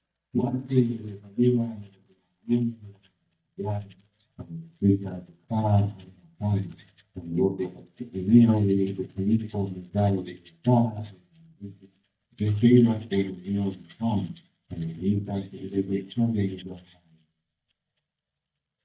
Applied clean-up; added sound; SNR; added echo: neural mask model DeepFilterNet 3.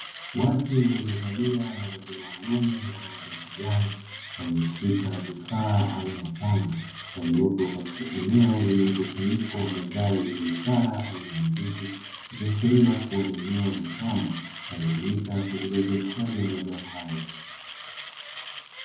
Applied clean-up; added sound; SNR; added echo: none; Mechanisms; 14 dB; reverberation time 0.9 s.